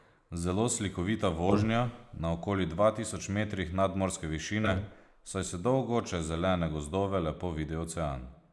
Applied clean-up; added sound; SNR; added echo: neural mask model Resemble Enhance denoiser.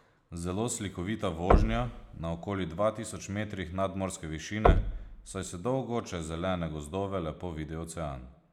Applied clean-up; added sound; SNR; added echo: none; Knock; -1 dB; none.